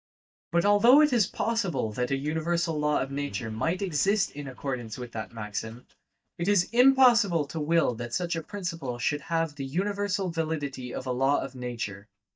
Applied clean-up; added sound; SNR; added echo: neural mask model DeepFilterNet 3.